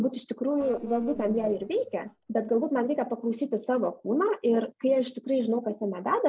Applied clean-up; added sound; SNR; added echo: neural separator model SepFormer DNS4.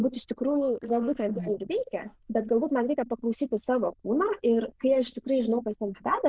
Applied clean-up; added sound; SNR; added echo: neural diffusion model UNIVERSE++.